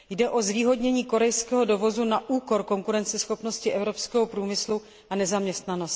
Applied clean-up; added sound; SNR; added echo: none; none; none; none.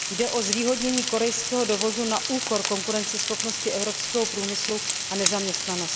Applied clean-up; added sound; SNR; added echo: none; Frying (food); 1 dB; none.